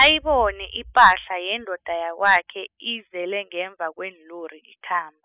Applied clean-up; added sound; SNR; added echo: classical method spectral subtraction.